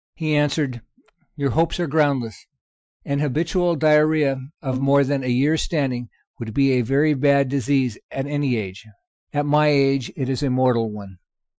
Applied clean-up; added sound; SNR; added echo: classical method Wiener filter.